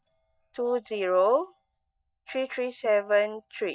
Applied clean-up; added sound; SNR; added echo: neural mask model DeepFilterNet 3.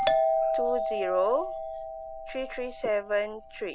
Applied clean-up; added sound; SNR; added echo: none; Doorbell; -1 dB; none.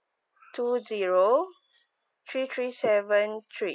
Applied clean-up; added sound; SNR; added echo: none; none; none; none.